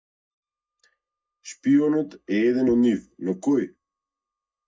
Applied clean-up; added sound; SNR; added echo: neural mask model DeepFilterNet 3.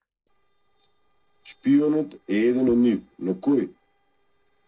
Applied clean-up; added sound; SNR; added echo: neural separator model SepFormer DNS4.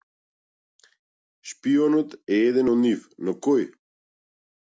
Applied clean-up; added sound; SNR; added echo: none; none; none; none.